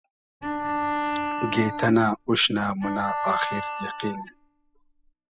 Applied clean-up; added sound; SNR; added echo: classical method spectral subtraction.